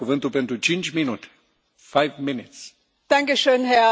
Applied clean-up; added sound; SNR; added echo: none; none; none; none.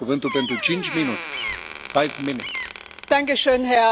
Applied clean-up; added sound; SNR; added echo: none; Bird vocalization, bird call, bird song + Door; 10 dB; none.